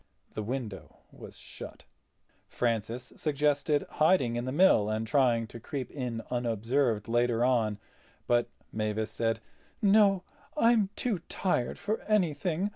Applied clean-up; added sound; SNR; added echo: none; none; none; none.